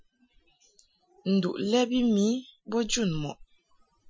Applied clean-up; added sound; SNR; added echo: classical method Wiener filter.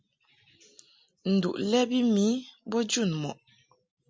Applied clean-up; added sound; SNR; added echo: none; none; none; none.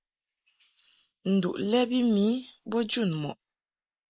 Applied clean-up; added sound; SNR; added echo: neural mask model Resemble Enhance denoiser.